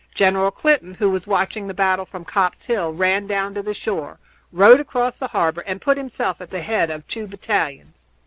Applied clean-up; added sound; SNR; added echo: none; none; none; none.